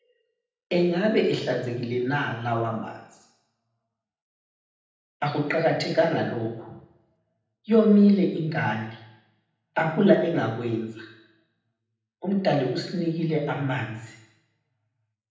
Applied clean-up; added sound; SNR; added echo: none; none; none; reverberation time 0.8 s.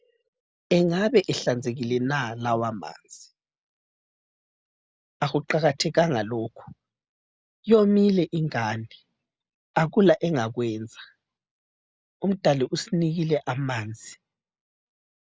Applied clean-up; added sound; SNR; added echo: none; none; none; none.